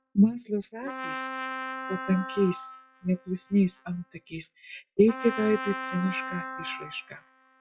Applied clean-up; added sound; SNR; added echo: classical method log-MMSE.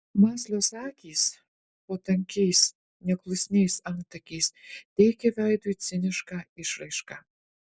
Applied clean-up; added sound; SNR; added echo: none; none; none; none.